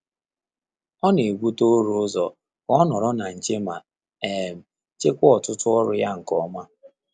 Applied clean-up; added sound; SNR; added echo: none; none; none; none.